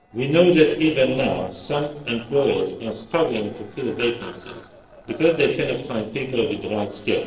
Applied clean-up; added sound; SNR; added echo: neural separator model SepFormer DNS4.